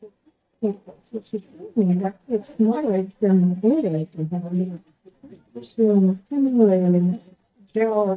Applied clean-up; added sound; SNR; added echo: neural mask model DeepFilterNet 3.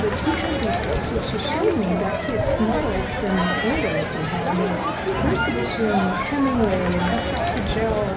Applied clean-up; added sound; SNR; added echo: none; Crowd; -1 dB; reverberation time 0.3 s.